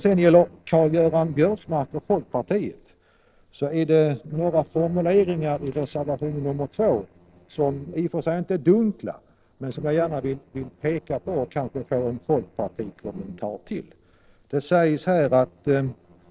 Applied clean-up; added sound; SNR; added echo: neural separator model SepFormer DNS4.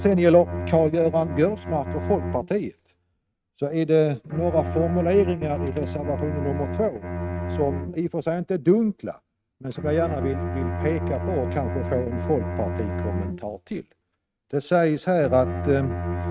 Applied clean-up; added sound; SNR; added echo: neural mask model RNNoise.